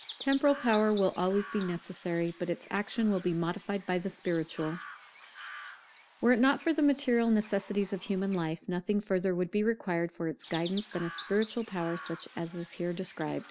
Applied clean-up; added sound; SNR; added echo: none; Chirp, tweet; 13 dB; none.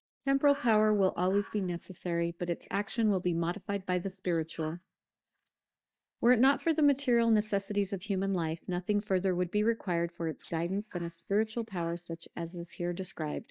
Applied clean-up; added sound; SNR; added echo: neural mask model DeepFilterNet 3.